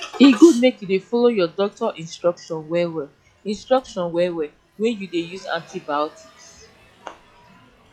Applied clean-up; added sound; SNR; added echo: classical method log-MMSE.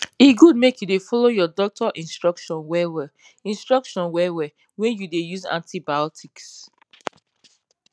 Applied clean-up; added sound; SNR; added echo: none; none; none; none.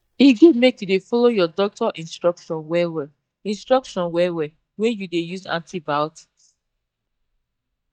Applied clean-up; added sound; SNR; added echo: neural mask model DeepFilterNet 3.